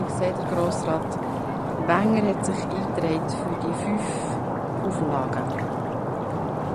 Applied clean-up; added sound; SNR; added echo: none; Stream; -1 dB; none.